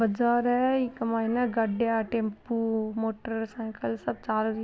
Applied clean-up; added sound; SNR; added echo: none; none; none; none.